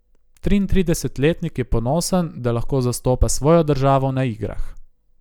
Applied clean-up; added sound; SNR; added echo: none; none; none; none.